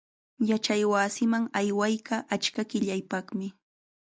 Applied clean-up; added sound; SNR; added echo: none; none; none; none.